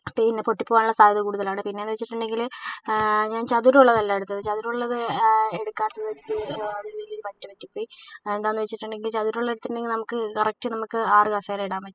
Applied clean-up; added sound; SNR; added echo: classical method spectral subtraction.